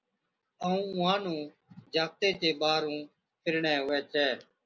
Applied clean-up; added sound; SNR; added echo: none; none; none; none.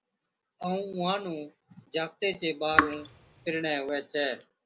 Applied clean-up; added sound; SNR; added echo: none; Raindrop / Drip; -3 dB; none.